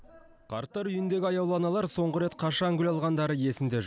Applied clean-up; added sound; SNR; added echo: none; none; none; none.